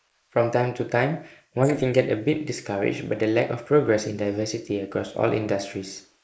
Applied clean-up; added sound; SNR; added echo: neural mask model Resemble Enhance denoiser.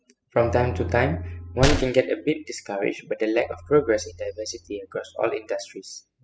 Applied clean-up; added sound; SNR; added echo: classical method spectral subtraction.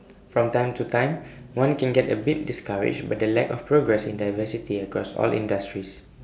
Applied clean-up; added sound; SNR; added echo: none; none; none; none.